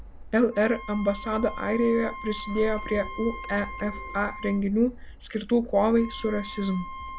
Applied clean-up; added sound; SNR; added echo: none; Wind instrument, woodwind instrument + Printer; 12 dB; none.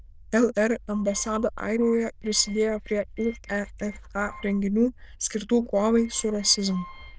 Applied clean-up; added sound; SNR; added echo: neural diffusion model UNIVERSE++.